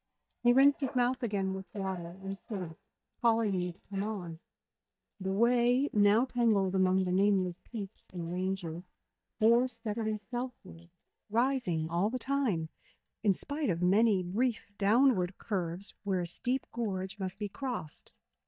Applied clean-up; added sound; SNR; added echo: neural mask model DeepFilterNet 3.